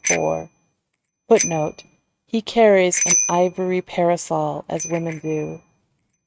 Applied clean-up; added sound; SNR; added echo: neural mask model RNNoise.